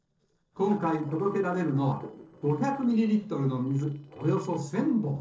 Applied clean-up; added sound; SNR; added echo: neural separator model SepFormer DNS4.